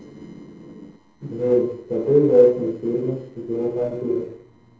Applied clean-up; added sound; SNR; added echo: neural separator model SepFormer DNS4.